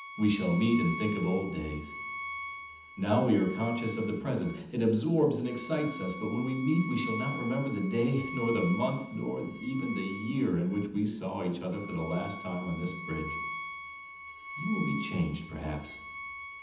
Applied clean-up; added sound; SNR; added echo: none; Bowed string instrument; 11 dB; reverberation time 0.8 s.